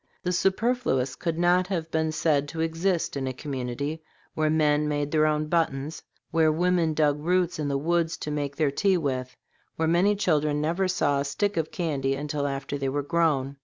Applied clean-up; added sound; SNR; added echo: none; none; none; none.